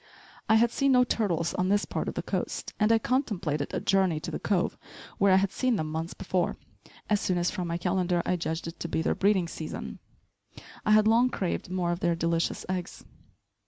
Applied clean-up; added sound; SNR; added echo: none; none; none; none.